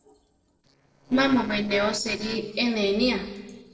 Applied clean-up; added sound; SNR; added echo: neural separator model SepFormer DNS4.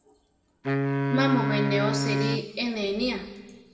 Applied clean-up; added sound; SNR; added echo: none; Wind instrument, woodwind instrument; -1 dB; reverberation time 1.3 s.